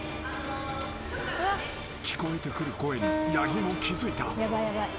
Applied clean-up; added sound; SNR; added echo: none; Acoustic guitar; 6 dB; none.